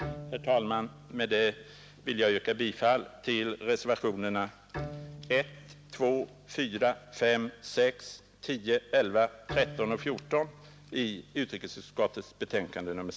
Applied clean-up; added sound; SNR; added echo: none; Bowed string instrument; 17 dB; none.